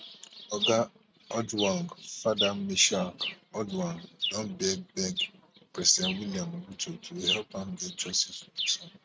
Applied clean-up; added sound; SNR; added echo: neural mask model RNNoise.